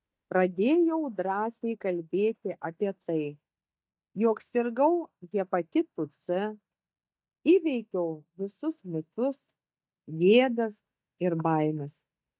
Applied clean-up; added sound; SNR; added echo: neural mask model DeepFilterNet 3.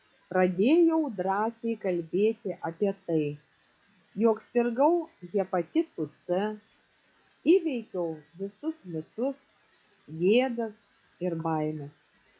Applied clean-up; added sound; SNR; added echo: classical method log-MMSE.